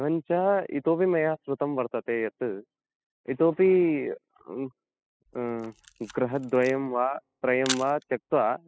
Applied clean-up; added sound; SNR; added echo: classical method spectral subtraction.